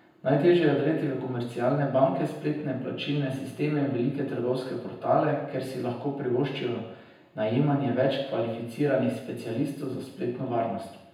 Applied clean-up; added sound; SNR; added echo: none; none; none; reverberation time 0.9 s.